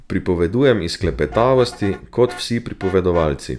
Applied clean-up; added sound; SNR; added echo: none; Bowed string instrument + Vehicle horn, car horn, honking; 18 dB; none.